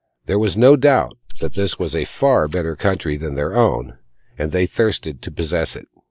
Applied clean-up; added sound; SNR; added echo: neural mask model Resemble Enhance denoiser.